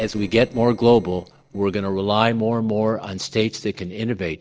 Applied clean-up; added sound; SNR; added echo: neural separator model SepFormer DNS4.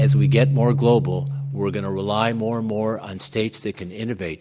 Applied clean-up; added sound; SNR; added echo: none; Keyboard (musical); 0 dB; none.